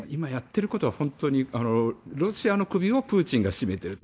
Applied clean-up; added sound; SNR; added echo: neural mask model Resemble Enhance denoiser.